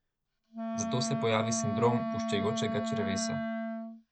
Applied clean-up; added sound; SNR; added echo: none; Wind instrument, woodwind instrument; 0 dB; none.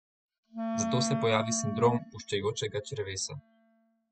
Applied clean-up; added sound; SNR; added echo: classical method spectral subtraction.